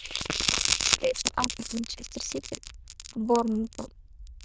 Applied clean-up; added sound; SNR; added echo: neural diffusion model UNIVERSE++.